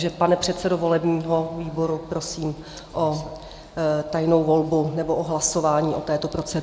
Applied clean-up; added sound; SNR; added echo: none; none; none; none.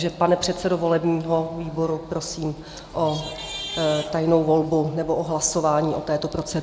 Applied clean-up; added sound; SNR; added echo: none; Traffic noise, roadway noise / Vehicle horn, car horn, honking; 13 dB; none.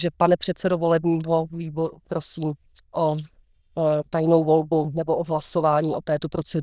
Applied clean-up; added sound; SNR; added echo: neural diffusion model UNIVERSE++.